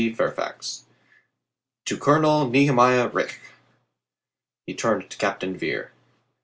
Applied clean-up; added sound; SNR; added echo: none; none; none; none.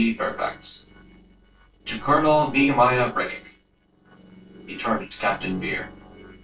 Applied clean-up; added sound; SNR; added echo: neural separator model SepFormer DNS4.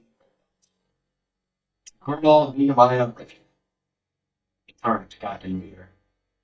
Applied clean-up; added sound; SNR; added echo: neural mask model DeepFilterNet 3.